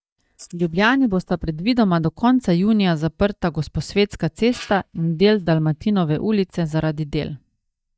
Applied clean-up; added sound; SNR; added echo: neural mask model DeepFilterNet 3.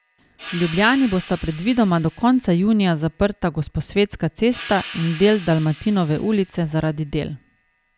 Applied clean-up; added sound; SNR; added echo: none; Cymbal; 17 dB; none.